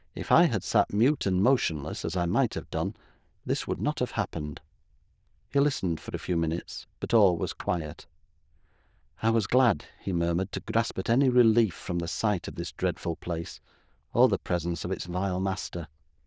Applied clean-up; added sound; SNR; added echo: neural diffusion model UNIVERSE++.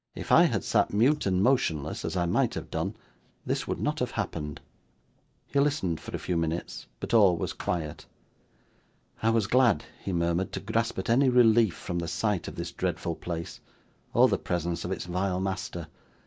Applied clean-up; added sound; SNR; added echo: neural mask model DeepFilterNet 3.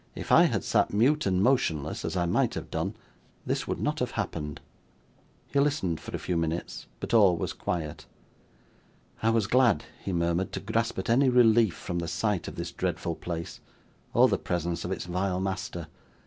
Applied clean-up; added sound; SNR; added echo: none; none; none; none.